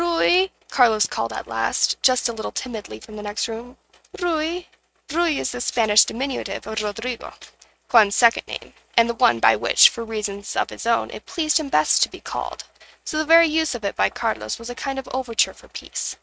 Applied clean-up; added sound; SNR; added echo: neural mask model RNNoise.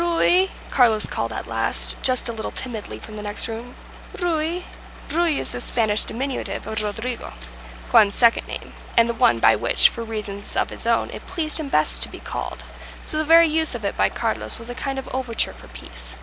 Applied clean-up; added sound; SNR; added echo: none; Stream; 19 dB; none.